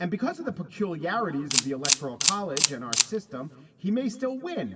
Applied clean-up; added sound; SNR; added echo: none; Camera; -3 dB; reverberation time 1.9 s.